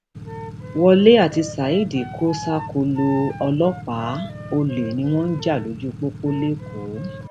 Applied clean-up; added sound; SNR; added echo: none; Wind instrument, woodwind instrument + Engine / Truck / Car; 12 dB; none.